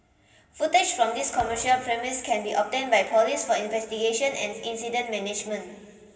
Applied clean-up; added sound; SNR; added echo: none; Thump, thud; 19 dB; reverberation time 2.1 s.